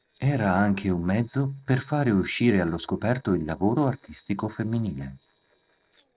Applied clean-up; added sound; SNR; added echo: neural separator model SepFormer DNS4.